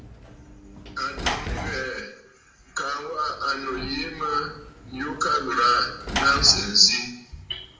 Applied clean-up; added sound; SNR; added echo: none; Sliding door / Slam; 10 dB; reverberation time 0.7 s.